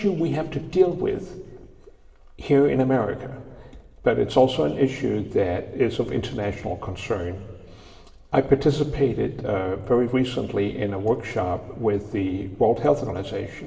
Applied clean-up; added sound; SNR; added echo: none; none; none; reverberation time 1.7 s.